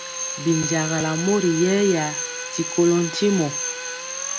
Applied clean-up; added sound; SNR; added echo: none; Drill; 7 dB; none.